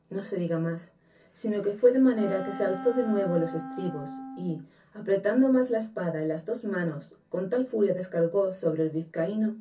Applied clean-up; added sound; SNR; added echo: none; Wind instrument, woodwind instrument; 12 dB; reverberation time 0.3 s.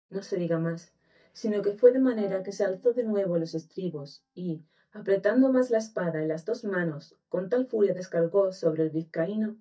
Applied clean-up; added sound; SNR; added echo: neural mask model DeepFilterNet 3.